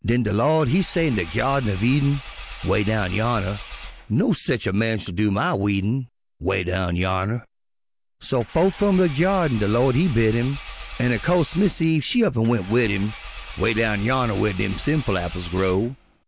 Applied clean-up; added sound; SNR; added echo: none; Engine / Car; 15 dB; none.